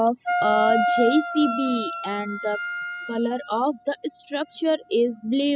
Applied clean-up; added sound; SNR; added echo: classical method spectral subtraction.